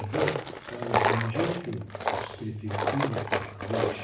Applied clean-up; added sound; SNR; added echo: none; Tools; -3 dB; reverberation time 0.7 s.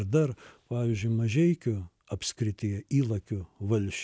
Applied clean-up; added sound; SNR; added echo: none; none; none; none.